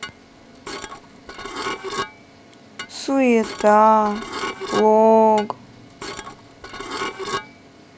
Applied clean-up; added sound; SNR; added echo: none; Dishes, pots, and pans / Glass; 11 dB; none.